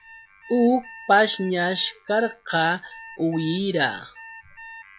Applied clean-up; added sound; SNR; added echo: classical method log-MMSE.